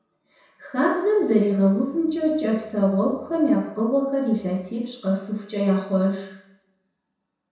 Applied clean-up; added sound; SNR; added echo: none; none; none; reverberation time 0.7 s.